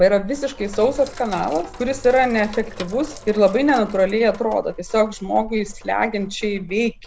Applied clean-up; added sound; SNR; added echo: none; Sink (filling or washing); 16 dB; none.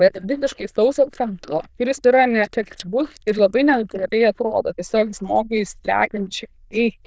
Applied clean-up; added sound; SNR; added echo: neural diffusion model UNIVERSE++.